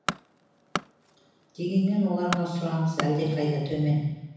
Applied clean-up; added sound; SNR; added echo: none; Tools; 10 dB; reverberation time 1.1 s.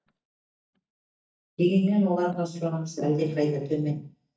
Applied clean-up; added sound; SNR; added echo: neural mask model DeepFilterNet 3.